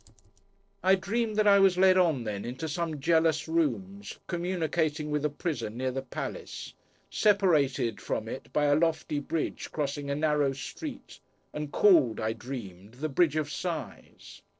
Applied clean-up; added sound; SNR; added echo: neural separator model SepFormer DNS4.